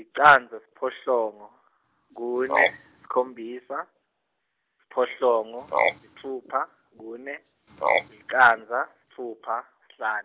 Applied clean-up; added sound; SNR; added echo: none; Frog; 4 dB; none.